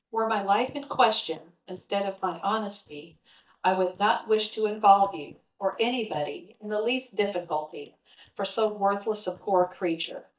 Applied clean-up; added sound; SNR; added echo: neural mask model DeepFilterNet 3.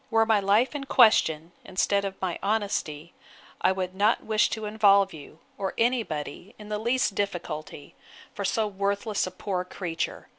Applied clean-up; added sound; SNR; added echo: none; none; none; none.